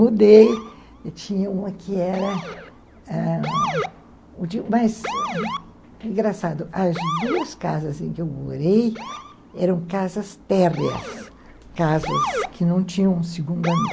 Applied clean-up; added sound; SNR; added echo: none; Motor vehicle (road) / Siren; 10 dB; none.